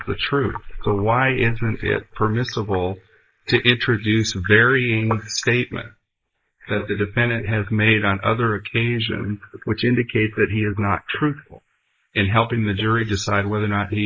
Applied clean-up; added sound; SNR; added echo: neural mask model Resemble Enhance denoiser.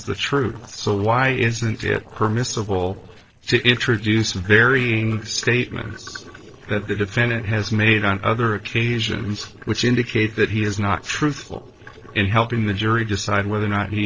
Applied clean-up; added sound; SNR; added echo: neural separator model SepFormer DNS4.